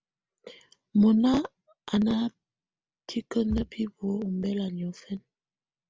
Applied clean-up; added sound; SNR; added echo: none; Bass drum / Thump, thud; 19 dB; none.